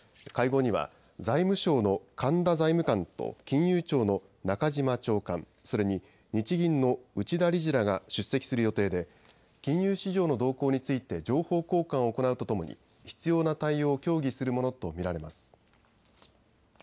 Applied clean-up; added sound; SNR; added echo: none; none; none; none.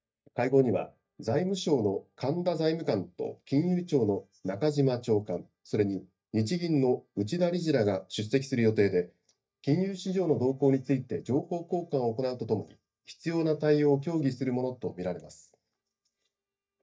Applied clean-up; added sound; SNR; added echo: neural mask model DeepFilterNet 3.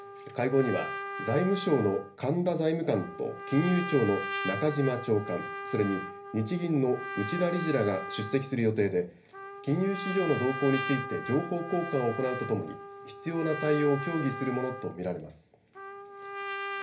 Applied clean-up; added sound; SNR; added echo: none; Trumpet; 9 dB; reverberation time 0.3 s.